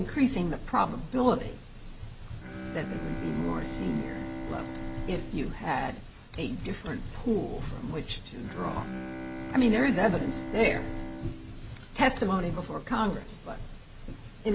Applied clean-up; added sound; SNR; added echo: none; Bowed string instrument; 11 dB; none.